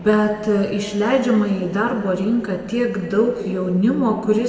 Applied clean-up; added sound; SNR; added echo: none; Subway, metro, underground; 20 dB; reverberation time 2.1 s.